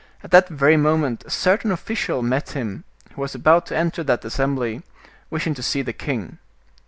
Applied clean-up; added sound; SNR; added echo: none; none; none; none.